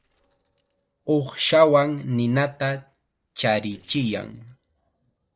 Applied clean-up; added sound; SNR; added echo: neural separator model SepFormer DNS4.